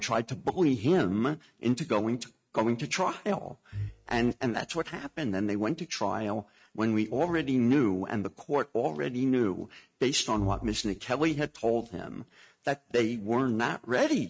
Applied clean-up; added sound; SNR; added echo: neural mask model RNNoise.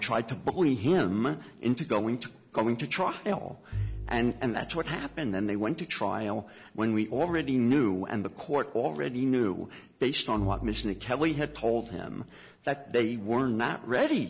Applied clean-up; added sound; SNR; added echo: none; Bowed string instrument; 12 dB; none.